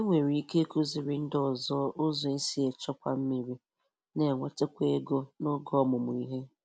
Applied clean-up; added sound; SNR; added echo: none; none; none; none.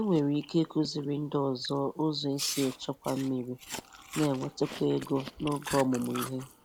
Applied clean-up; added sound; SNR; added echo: none; Chewing, mastication; 13 dB; none.